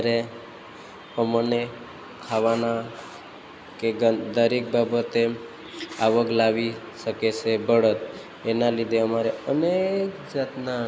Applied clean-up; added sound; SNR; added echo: none; none; none; none.